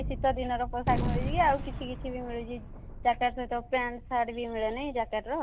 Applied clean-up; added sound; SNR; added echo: none; Gunshot, gunfire; 5 dB; none.